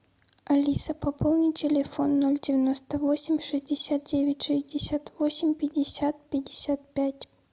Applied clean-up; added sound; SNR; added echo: none; none; none; none.